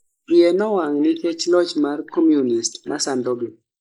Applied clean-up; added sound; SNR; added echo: neural mask model Resemble Enhance denoiser.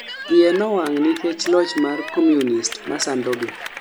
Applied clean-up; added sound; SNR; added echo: none; Cheering / Clapping; 13 dB; none.